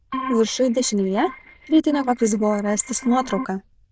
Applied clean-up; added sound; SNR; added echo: neural diffusion model UNIVERSE++.